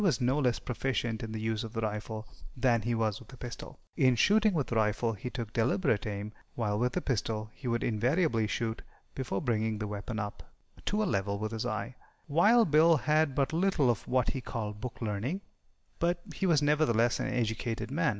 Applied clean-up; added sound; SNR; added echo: none; none; none; none.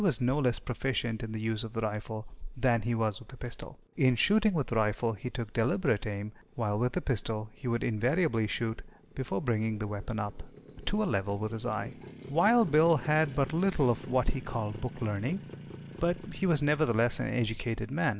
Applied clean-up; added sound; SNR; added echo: none; Motorcycle; 19 dB; none.